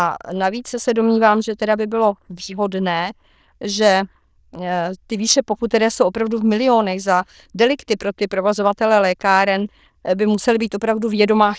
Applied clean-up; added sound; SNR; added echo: neural diffusion model UNIVERSE++.